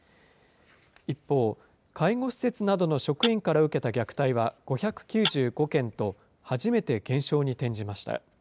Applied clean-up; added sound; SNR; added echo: none; Tap / Glass; 7 dB; none.